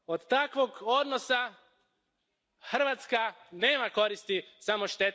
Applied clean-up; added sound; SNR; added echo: none; none; none; none.